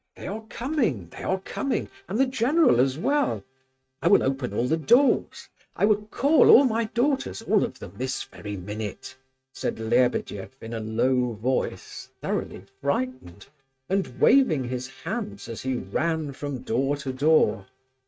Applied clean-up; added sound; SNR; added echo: neural mask model RNNoise.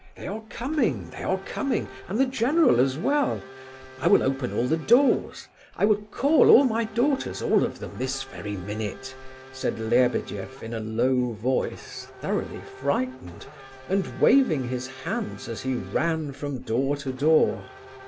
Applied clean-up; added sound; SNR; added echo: none; Race car, auto racing / Accelerating, revving, vroom; 19 dB; none.